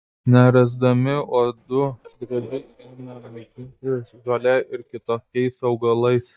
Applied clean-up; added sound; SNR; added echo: neural mask model DeepFilterNet 3.